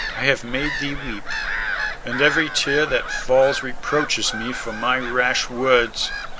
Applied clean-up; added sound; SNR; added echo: none; Gull, seagull / Bird vocalization, bird call, bird song; 5 dB; none.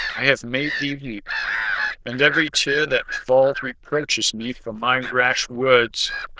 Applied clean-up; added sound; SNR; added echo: neural diffusion model UNIVERSE++.